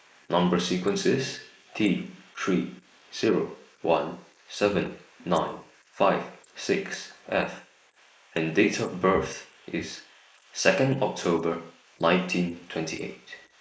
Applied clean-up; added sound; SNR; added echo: neural mask model Resemble Enhance denoiser.